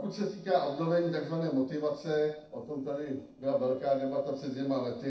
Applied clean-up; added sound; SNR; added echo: neural separator model SepFormer DNS4.